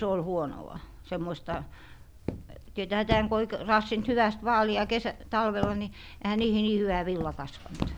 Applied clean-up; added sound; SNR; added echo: none; Walk, footsteps; 10 dB; none.